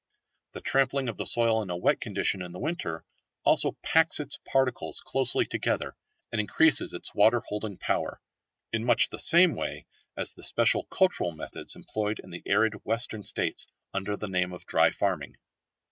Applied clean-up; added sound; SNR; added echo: none; none; none; none.